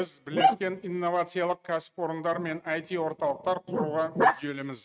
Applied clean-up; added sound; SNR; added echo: neural mask model RNNoise.